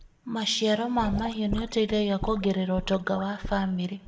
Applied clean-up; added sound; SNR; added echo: none; Sink (filling or washing) / Gurgling / Liquid; 11 dB; reverberation time 2.0 s.